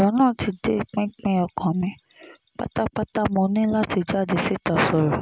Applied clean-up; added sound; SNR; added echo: none; none; none; none.